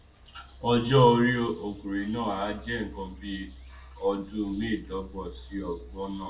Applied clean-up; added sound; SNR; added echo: none; Bird vocalization, bird call, bird song; 18 dB; reverberation time 0.2 s.